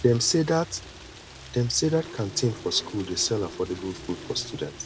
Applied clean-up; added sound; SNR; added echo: none; Engine starting / Car + Rain; 14 dB; none.